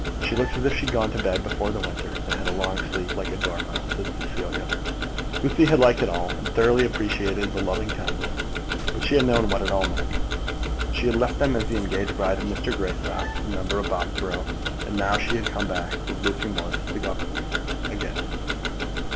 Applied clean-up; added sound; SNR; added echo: none; Tick-tock; 0 dB; none.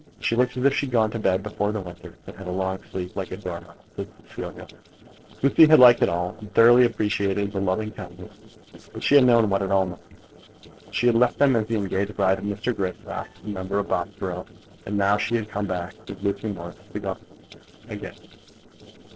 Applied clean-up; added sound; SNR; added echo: neural separator model SepFormer DNS4.